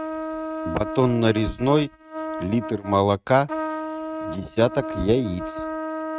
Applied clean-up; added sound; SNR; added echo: neural mask model RNNoise.